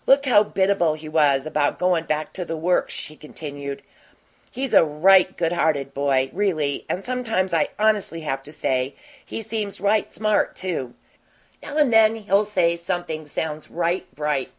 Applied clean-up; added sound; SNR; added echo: none; none; none; none.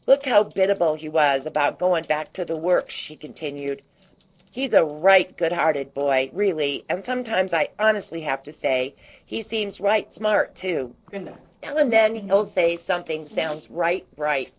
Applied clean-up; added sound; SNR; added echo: neural separator model SepFormer DNS4.